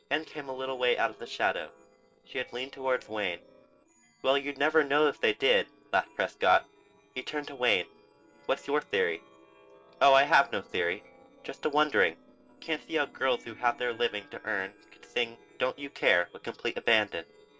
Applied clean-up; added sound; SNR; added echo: neural separator model SepFormer DNS4.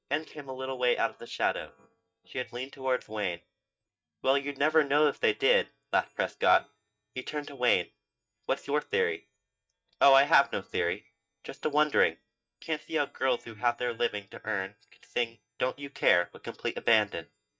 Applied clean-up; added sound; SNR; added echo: neural mask model DeepFilterNet 3.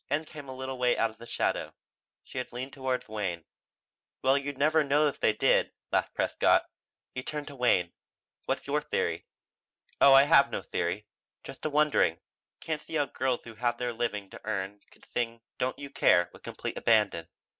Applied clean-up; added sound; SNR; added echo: none; none; none; none.